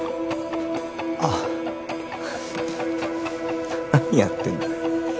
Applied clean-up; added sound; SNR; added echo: none; none; none; none.